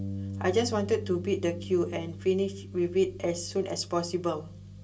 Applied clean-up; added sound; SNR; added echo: none; Bass guitar; 10 dB; reverberation time 0.2 s.